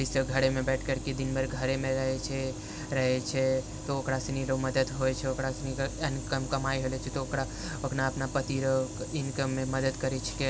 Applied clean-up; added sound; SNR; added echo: none; none; none; none.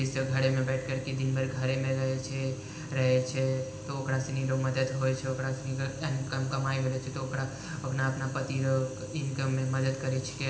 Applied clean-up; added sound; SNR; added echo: none; none; none; reverberation time 0.8 s.